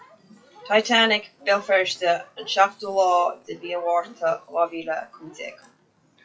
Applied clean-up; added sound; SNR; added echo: classical method WPE with log-MMSE.